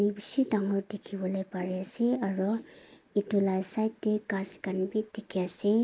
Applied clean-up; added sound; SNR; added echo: neural mask model Resemble Enhance denoiser.